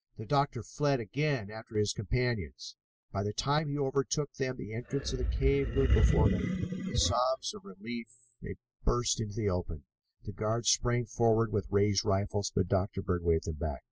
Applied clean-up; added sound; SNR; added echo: classical method spectral subtraction.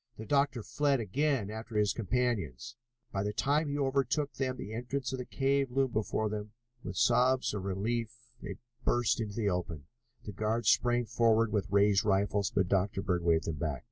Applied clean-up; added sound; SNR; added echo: none; none; none; none.